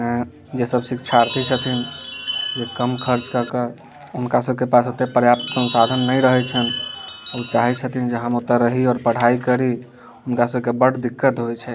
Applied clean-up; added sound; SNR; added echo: none; Chime; 5 dB; none.